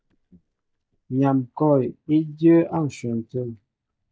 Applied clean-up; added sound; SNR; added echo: neural mask model DeepFilterNet 3.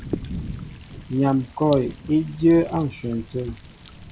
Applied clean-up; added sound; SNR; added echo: none; Thunder; 12 dB; none.